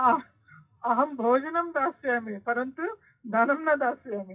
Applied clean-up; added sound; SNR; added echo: classical method WPE with log-MMSE.